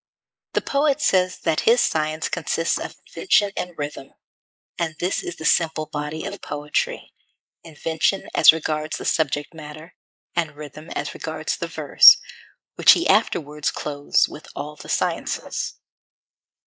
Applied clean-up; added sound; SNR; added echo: neural mask model Resemble Enhance denoiser.